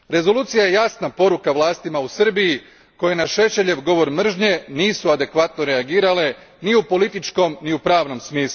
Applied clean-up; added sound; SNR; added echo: none; none; none; none.